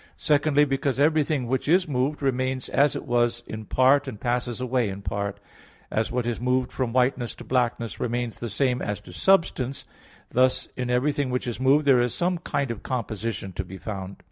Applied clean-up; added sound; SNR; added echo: none; none; none; none.